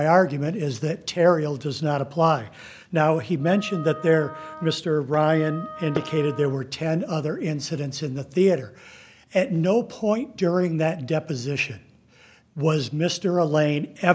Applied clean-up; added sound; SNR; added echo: none; Wind instrument, woodwind instrument + Fireworks; 16 dB; none.